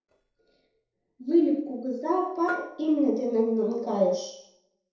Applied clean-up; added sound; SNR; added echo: neural separator model SepFormer DNS4.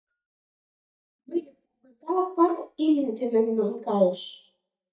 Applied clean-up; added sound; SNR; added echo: neural mask model DeepFilterNet 3.